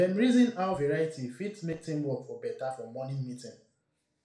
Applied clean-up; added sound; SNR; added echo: none; none; none; reverberation time 0.4 s.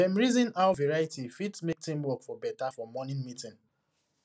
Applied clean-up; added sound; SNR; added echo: none; none; none; none.